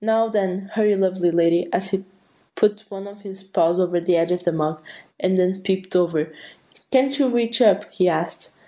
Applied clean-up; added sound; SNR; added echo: none; none; none; none.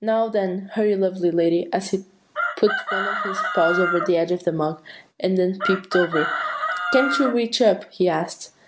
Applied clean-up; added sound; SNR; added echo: none; Chicken, rooster; 4 dB; none.